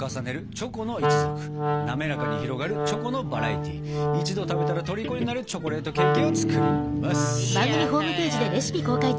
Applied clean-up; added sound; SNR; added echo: none; Guitar + Wind instrument, woodwind instrument; -2 dB; none.